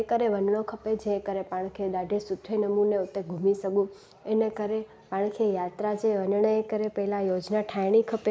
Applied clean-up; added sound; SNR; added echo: none; none; none; none.